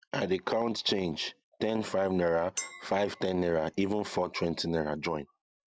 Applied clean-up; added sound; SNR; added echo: none; Chink, clink; 15 dB; none.